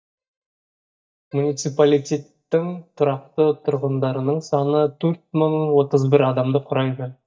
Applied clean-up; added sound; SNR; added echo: neural mask model DeepFilterNet 3.